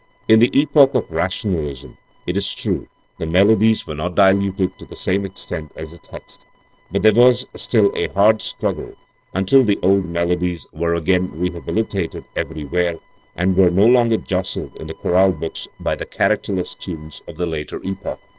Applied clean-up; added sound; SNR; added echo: neural separator model SepFormer DNS4.